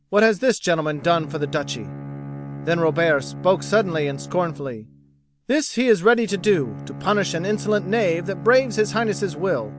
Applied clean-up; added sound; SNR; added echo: none; Bowed string instrument; 13 dB; none.